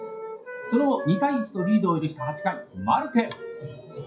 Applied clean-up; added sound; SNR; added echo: classical method WPE with log-MMSE.